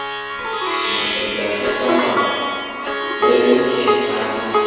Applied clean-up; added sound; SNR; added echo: none; Plucked string instrument; -1 dB; reverberation time 2.2 s.